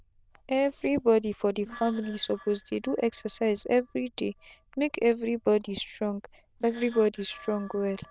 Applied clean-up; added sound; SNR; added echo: neural diffusion model UNIVERSE++.